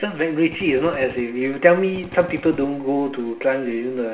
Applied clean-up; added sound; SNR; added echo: none; Drill; 17 dB; reverberation time 1.1 s.